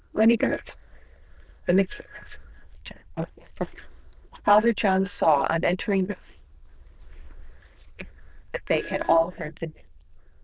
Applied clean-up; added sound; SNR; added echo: neural diffusion model UNIVERSE++.